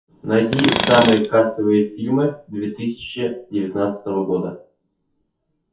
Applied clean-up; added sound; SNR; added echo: classical method WPE with log-MMSE.